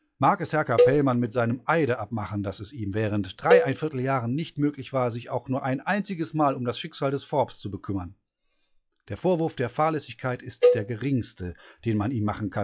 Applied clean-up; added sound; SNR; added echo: classical method log-MMSE.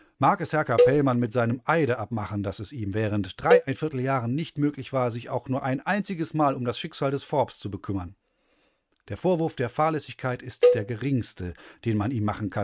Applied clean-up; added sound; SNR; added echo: neural mask model RNNoise.